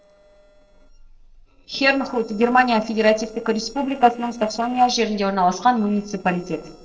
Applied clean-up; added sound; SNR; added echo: neural separator model SepFormer DNS4.